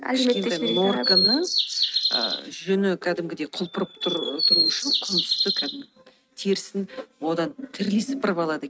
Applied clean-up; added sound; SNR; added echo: neural mask model RNNoise.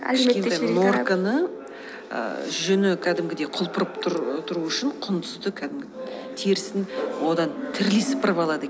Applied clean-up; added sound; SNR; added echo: none; none; none; none.